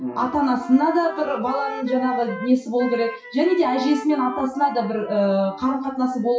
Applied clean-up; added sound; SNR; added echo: classical method WPE with log-MMSE.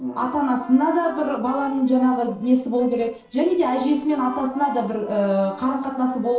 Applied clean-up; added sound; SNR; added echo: neural separator model SepFormer DNS4.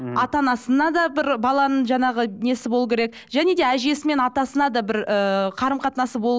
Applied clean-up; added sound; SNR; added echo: none; none; none; none.